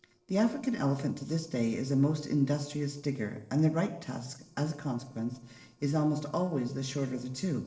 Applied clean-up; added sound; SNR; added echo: neural separator model SepFormer DNS4.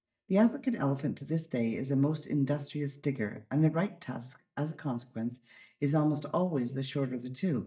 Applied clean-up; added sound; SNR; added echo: neural mask model DeepFilterNet 3.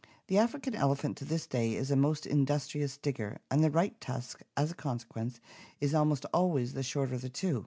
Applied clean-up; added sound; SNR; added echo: none; none; none; none.